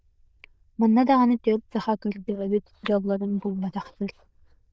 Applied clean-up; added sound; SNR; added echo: neural diffusion model UNIVERSE++.